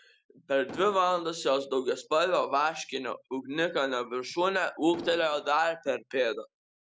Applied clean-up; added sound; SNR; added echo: none; Explosion; 15 dB; none.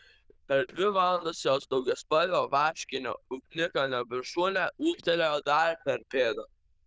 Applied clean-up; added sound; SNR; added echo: neural diffusion model UNIVERSE++.